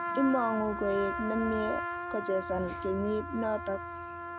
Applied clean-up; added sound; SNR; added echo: none; Trumpet; 5 dB; none.